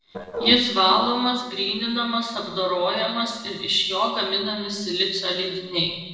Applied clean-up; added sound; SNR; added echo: neural separator model SepFormer DNS4.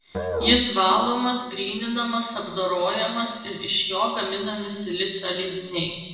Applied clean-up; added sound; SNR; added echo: none; Musical instrument; 10 dB; reverberation time 1.2 s.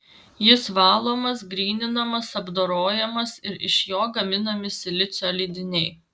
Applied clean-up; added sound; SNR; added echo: none; none; none; none.